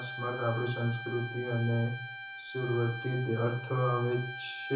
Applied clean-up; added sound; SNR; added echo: none; Bowed string instrument; 9 dB; reverberation time 0.7 s.